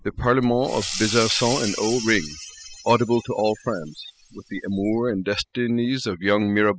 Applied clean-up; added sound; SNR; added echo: classical method spectral subtraction.